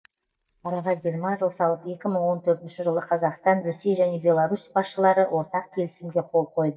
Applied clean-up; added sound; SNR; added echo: neural mask model DeepFilterNet 3.